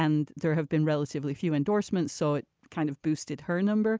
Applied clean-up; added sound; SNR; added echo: none; none; none; none.